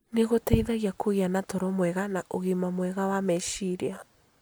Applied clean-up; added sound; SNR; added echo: none; none; none; none.